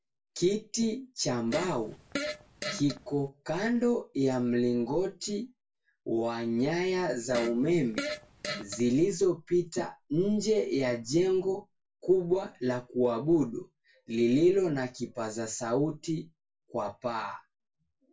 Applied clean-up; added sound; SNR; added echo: none; Fart; 9 dB; reverberation time 0.1 s.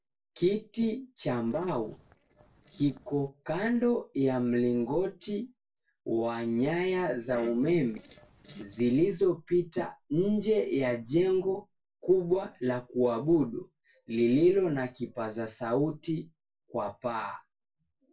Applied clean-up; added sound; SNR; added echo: neural separator model SepFormer DNS4.